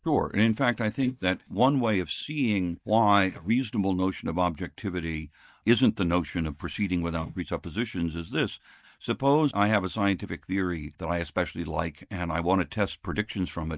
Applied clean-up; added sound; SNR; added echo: neural mask model DeepFilterNet 3.